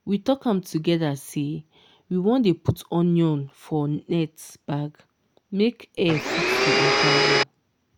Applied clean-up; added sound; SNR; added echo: none; Domestic sounds, home sounds; -4 dB; none.